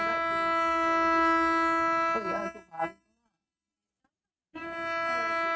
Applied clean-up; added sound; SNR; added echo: neural mask model RNNoise.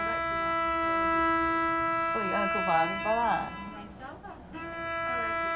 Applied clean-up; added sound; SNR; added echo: none; Bowed string instrument; -5 dB; none.